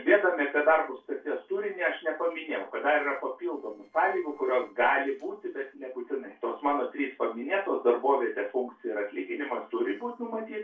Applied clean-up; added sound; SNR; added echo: neural separator model SepFormer DNS4.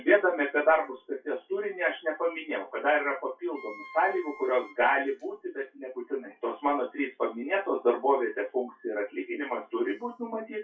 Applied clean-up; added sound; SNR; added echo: classical method WPE with log-MMSE.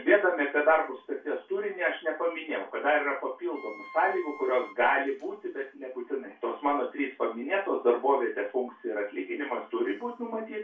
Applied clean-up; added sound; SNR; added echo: none; Wind instrument, woodwind instrument; 17 dB; reverberation time 0.2 s.